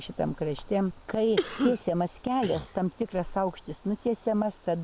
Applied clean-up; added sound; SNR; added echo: none; Cough; 5 dB; none.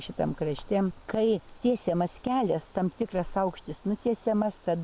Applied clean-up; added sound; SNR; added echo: none; none; none; none.